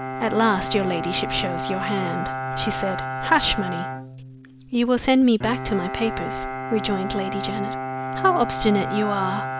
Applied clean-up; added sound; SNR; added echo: none; Bowed string instrument; 5 dB; none.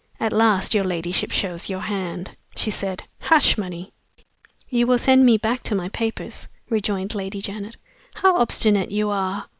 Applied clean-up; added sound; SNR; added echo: none; none; none; none.